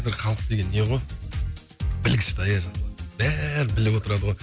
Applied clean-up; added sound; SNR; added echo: none; none; none; none.